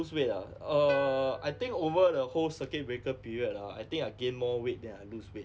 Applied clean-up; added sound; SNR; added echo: none; Plucked string instrument; 16 dB; none.